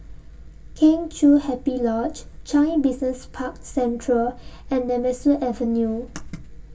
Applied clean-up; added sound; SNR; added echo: none; none; none; reverberation time 0.1 s.